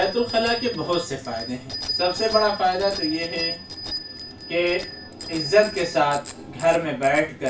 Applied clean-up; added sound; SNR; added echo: none; Bicycle bell; 10 dB; reverberation time 0.3 s.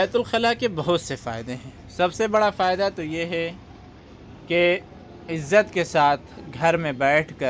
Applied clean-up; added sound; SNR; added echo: none; none; none; none.